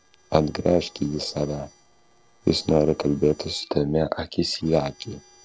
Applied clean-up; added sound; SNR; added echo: neural separator model SepFormer DNS4.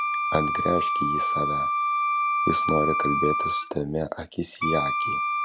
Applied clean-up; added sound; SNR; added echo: none; Wind instrument, woodwind instrument; -4 dB; none.